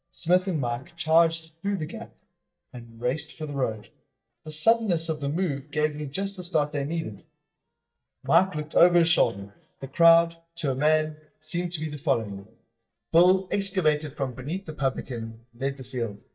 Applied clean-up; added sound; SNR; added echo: neural mask model DeepFilterNet 3.